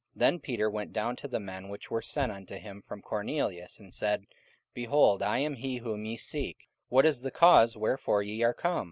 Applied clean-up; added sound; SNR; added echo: none; none; none; none.